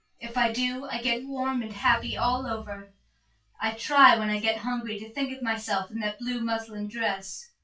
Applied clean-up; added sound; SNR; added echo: classical method WPE with log-MMSE.